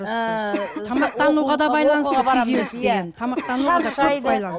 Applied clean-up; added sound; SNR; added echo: none; Cough; 11 dB; none.